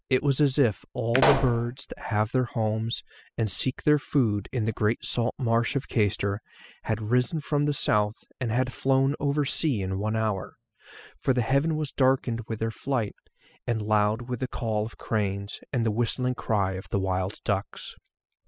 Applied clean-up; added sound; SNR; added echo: classical method spectral subtraction.